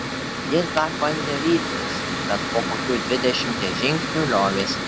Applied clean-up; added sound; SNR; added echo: none; Mechanical fan; 2 dB; none.